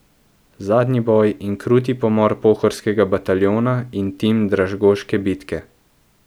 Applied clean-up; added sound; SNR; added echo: none; none; none; none.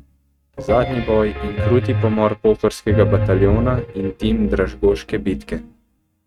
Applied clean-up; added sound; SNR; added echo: neural mask model RNNoise.